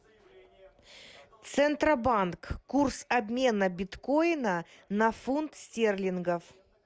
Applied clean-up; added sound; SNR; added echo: none; none; none; none.